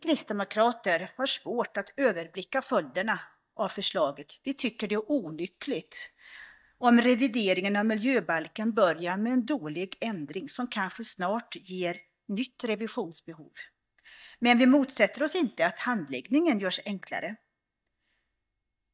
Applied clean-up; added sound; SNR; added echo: neural mask model DeepFilterNet 3.